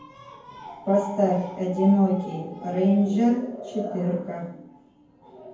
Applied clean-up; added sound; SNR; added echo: none; none; none; reverberation time 0.9 s.